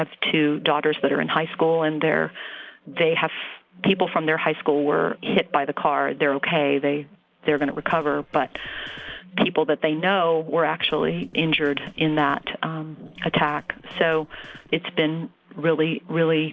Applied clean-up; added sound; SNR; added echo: neural separator model SepFormer DNS4.